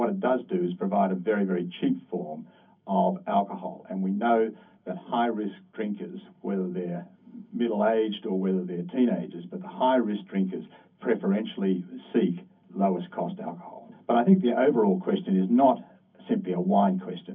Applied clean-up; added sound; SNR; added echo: none; none; none; reverberation time 0.3 s.